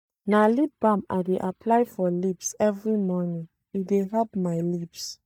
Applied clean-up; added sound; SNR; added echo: neural mask model DeepFilterNet 3.